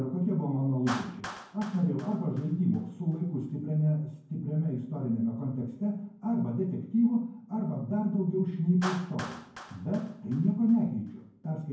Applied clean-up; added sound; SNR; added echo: none; Clapping; 18 dB; reverberation time 0.9 s.